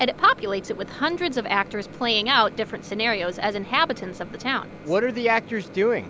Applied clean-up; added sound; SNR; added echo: none; Microwave oven; 17 dB; none.